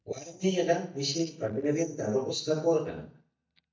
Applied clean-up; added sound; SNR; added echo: neural mask model DeepFilterNet 3.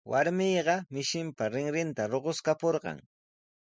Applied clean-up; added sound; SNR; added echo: none; none; none; none.